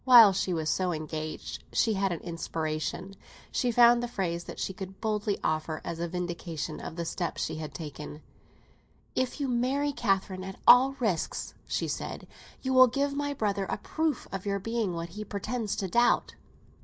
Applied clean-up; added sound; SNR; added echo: none; none; none; none.